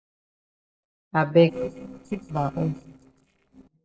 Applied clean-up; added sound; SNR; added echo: neural separator model SepFormer DNS4.